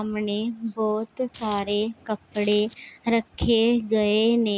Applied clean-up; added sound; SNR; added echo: none; Coin (dropping); 12 dB; none.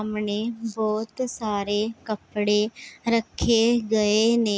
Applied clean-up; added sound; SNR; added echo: none; none; none; none.